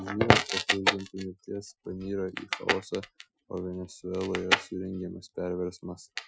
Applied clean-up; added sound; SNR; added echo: classical method Wiener filter.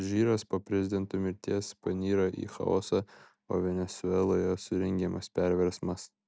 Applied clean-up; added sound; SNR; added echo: none; none; none; none.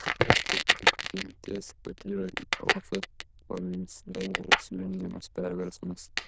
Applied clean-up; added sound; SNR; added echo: neural diffusion model UNIVERSE++.